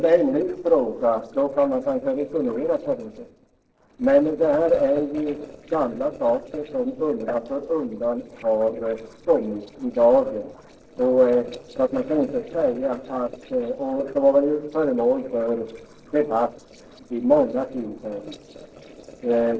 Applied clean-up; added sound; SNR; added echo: neural separator model SepFormer DNS4.